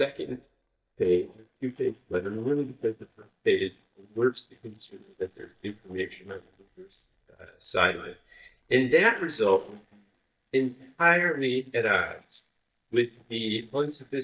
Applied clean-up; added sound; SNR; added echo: neural mask model DeepFilterNet 3.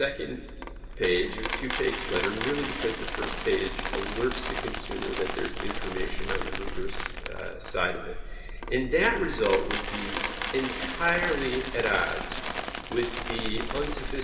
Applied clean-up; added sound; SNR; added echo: none; Coin (dropping); 6 dB; reverberation time 2.6 s.